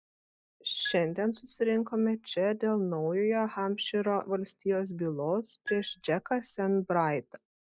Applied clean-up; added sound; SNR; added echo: classical method log-MMSE.